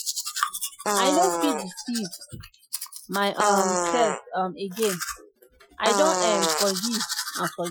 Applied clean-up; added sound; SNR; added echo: classical method Wiener filter.